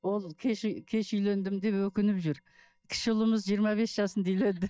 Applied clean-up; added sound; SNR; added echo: neural mask model DeepFilterNet 3.